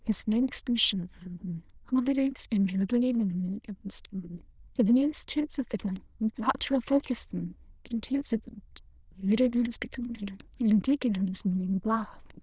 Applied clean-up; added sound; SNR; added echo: neural diffusion model UNIVERSE++.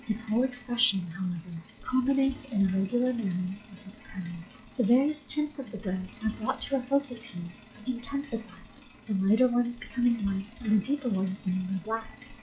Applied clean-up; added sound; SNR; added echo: classical method log-MMSE.